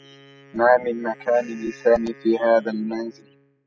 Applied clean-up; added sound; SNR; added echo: classical method spectral subtraction.